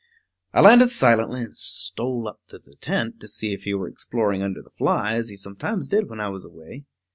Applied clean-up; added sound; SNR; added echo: none; none; none; none.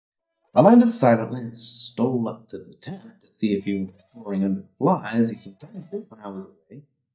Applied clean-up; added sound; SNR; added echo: neural mask model DeepFilterNet 3.